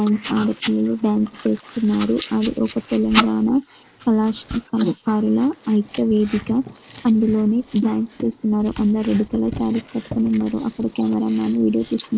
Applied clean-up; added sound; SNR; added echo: neural mask model Resemble Enhance denoiser.